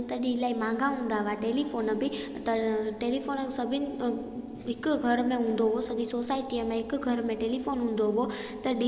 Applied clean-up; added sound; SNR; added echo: none; none; none; none.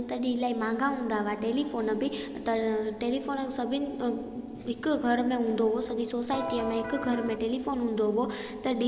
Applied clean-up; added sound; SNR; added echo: none; Electric guitar; 7 dB; none.